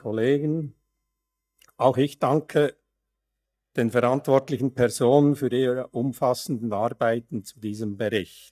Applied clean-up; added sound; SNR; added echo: neural mask model DeepFilterNet 3.